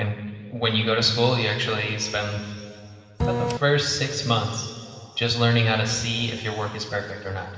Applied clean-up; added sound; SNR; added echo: none; Printer; -1 dB; reverberation time 2.6 s.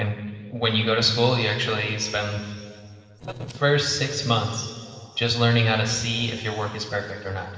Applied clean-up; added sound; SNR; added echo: neural separator model SepFormer DNS4.